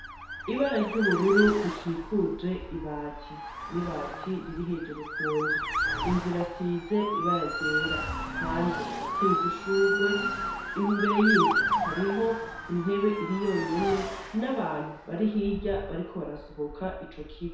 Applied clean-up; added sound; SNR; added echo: none; Motor vehicle (road) / Siren; 3 dB; reverberation time 0.7 s.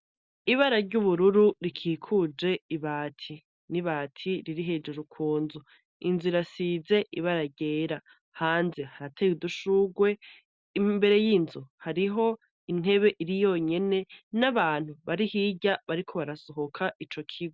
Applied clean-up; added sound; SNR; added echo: none; none; none; none.